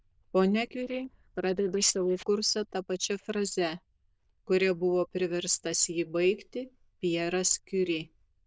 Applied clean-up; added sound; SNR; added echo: neural diffusion model UNIVERSE++.